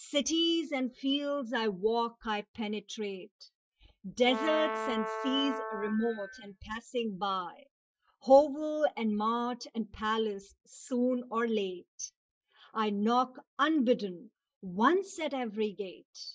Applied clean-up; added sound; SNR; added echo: classical method Wiener filter.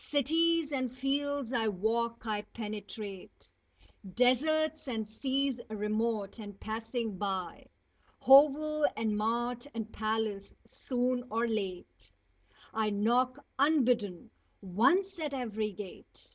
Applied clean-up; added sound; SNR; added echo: none; none; none; none.